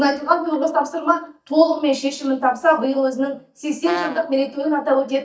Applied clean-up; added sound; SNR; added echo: neural mask model DeepFilterNet 3.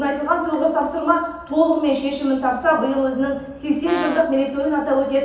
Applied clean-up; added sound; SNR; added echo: none; Brass instrument; 12 dB; reverberation time 0.9 s.